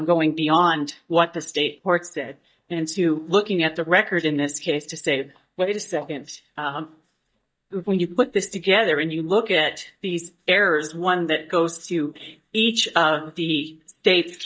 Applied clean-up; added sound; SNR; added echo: neural mask model DeepFilterNet 3.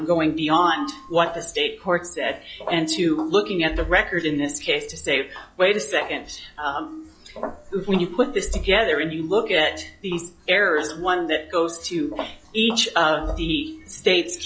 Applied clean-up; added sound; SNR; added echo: classical method log-MMSE.